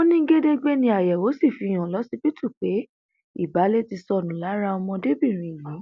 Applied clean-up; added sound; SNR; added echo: none; none; none; none.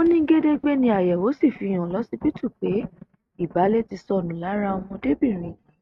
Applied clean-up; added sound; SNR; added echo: neural mask model RNNoise.